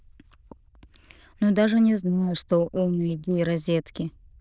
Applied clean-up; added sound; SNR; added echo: neural diffusion model UNIVERSE++.